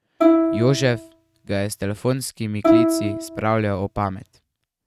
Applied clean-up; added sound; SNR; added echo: neural mask model RNNoise.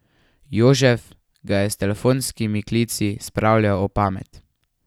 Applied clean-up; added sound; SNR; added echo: none; none; none; none.